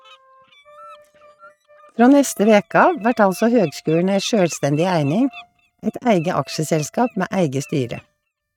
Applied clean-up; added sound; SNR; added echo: neural mask model RNNoise.